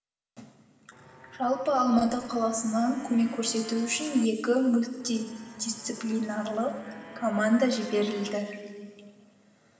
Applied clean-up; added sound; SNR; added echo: none; Motorcycle; 19 dB; reverberation time 2.4 s.